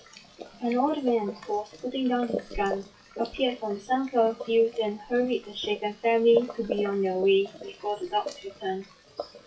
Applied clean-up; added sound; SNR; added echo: classical method WPE with log-MMSE.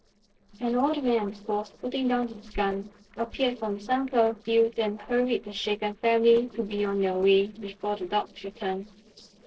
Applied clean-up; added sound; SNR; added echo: neural separator model SepFormer DNS4.